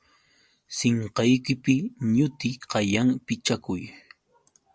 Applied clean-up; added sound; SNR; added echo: none; none; none; none.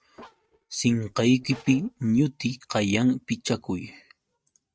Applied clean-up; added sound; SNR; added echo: neural mask model RNNoise.